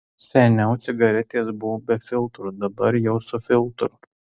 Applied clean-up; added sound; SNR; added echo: none; none; none; none.